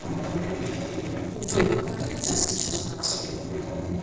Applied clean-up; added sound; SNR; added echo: neural separator model SepFormer DNS4.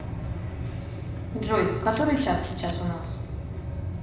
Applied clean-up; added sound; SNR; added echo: none; Camera; 12 dB; reverberation time 0.8 s.